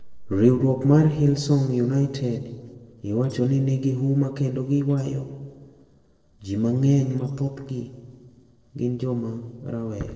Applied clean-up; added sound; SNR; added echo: neural separator model SepFormer DNS4.